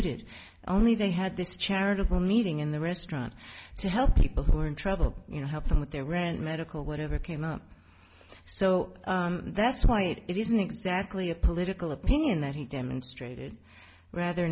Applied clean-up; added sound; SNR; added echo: none; none; none; none.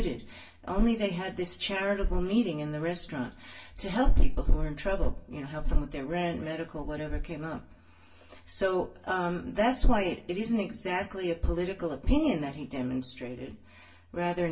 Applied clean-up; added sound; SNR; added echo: none; none; none; reverberation time 0.2 s.